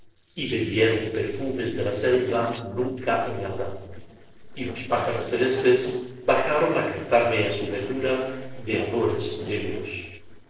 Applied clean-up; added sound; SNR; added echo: neural separator model SepFormer DNS4.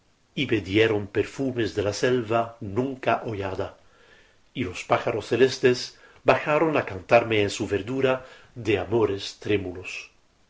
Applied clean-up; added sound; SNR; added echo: none; none; none; none.